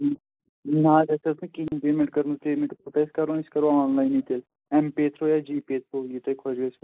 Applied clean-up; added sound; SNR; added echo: neural mask model Resemble Enhance denoiser.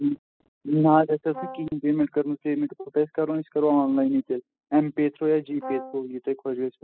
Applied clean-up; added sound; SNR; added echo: classical method spectral subtraction.